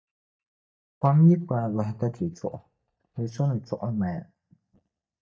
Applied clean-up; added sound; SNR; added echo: neural mask model DeepFilterNet 3.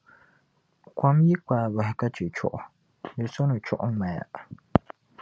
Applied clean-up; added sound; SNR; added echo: none; none; none; none.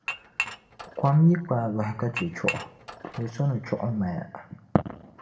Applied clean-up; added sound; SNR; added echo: none; Dishes, pots, and pans / Chink, clink; 11 dB; reverberation time 0.8 s.